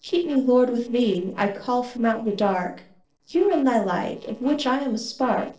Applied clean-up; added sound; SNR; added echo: neural separator model SepFormer DNS4.